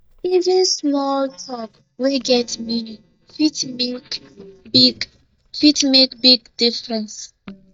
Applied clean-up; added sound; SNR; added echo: neural mask model DeepFilterNet 3.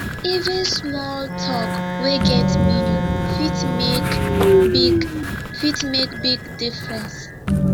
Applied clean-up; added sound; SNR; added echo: none; Train + Organ; -4 dB; none.